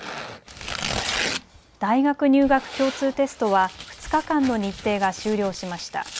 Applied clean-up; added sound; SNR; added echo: none; Tearing; 10 dB; none.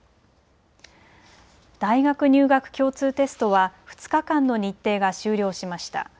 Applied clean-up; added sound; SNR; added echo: none; none; none; none.